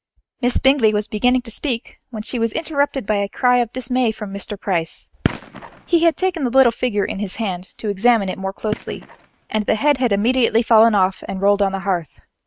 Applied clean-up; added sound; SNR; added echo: neural mask model RNNoise.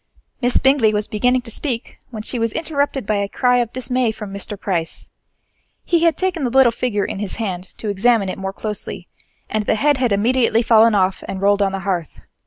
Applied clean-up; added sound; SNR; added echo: none; none; none; none.